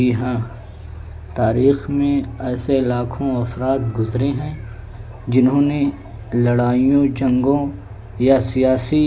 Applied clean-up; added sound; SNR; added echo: none; none; none; none.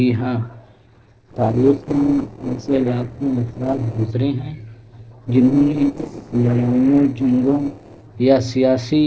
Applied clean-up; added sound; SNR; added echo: neural separator model SepFormer DNS4.